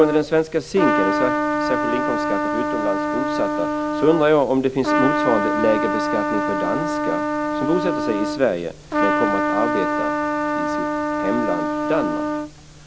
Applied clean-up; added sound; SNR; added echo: none; Trumpet; -1 dB; none.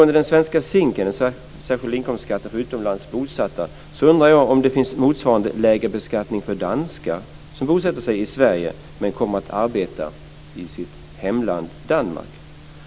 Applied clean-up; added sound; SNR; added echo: none; none; none; none.